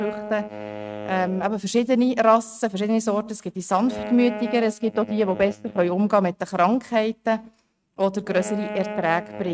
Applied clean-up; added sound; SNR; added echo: neural mask model RNNoise.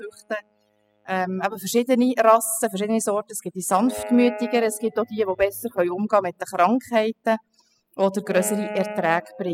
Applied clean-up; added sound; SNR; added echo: classical method spectral subtraction.